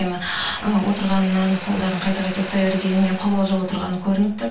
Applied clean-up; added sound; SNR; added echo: none; Mechanisms; 15 dB; reverberation time 0.3 s.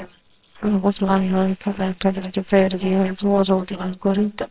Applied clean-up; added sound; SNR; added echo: neural separator model SepFormer WHAMR!.